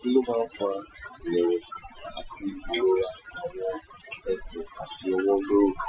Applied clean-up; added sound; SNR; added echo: classical method Wiener filter.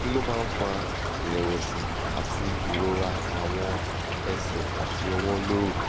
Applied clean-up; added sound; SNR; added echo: none; Stream / Trickle, dribble; -2 dB; none.